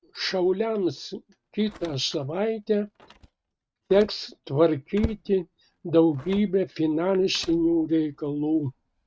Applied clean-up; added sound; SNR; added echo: neural mask model RNNoise.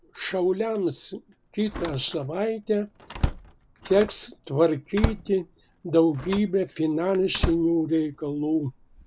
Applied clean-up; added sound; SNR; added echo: none; Slam; 9 dB; none.